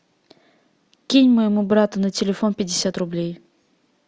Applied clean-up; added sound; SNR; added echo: none; none; none; none.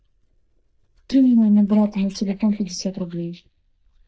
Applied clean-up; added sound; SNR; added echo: neural mask model DeepFilterNet 3.